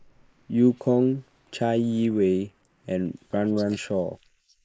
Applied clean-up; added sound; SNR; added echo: neural mask model Resemble Enhance denoiser.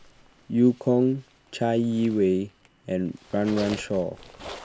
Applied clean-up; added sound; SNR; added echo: none; Zipper (clothing); 19 dB; none.